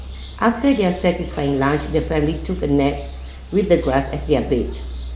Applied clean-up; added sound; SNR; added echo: none; Bird vocalization, bird call, bird song; 10 dB; none.